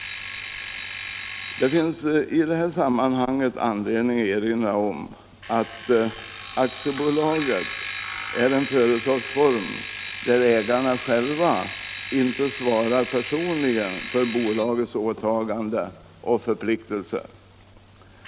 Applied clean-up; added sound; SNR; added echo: none; Alarm; 7 dB; none.